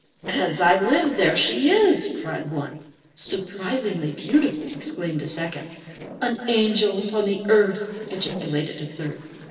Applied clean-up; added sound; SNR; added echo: neural separator model SepFormer DNS4.